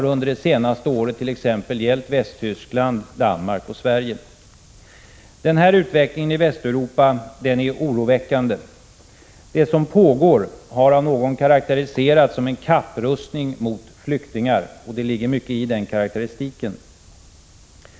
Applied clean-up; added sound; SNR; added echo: none; none; none; none.